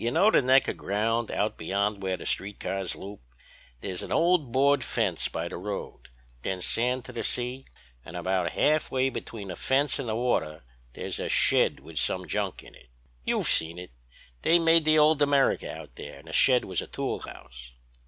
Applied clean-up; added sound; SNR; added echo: none; none; none; none.